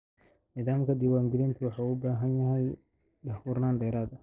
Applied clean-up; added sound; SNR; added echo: neural separator model SepFormer DNS4.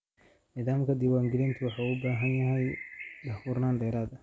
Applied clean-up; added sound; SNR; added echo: none; Bird; 14 dB; none.